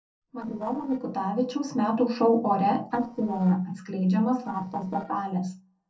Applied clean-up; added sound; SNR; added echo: neural separator model SepFormer DNS4.